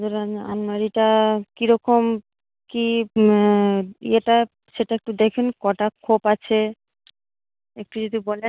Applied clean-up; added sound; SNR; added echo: none; none; none; none.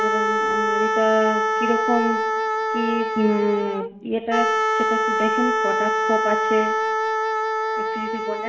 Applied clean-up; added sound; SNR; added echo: none; Wind instrument, woodwind instrument; -3 dB; reverberation time 0.9 s.